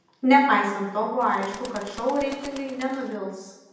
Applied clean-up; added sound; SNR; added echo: none; Bird; 18 dB; reverberation time 0.9 s.